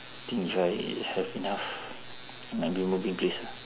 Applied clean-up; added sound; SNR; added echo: none; none; none; none.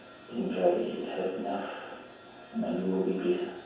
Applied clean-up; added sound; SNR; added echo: none; none; none; reverberation time 0.7 s.